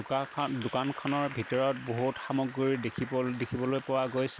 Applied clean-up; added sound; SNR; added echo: none; Applause; 15 dB; none.